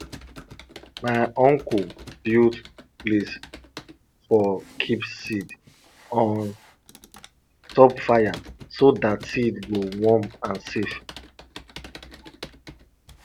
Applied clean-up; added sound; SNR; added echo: none; Computer keyboard; 19 dB; none.